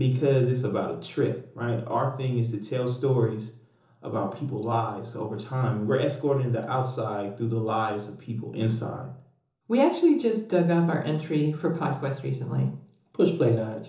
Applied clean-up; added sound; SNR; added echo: none; none; none; reverberation time 0.6 s.